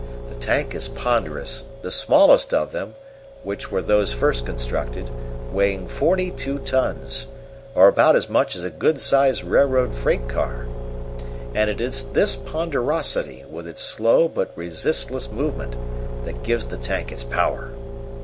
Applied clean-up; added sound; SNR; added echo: none; Engine / Car; 8 dB; none.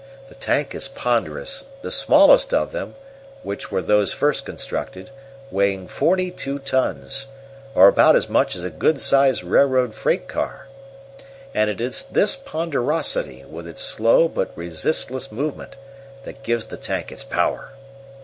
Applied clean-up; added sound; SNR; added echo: none; none; none; none.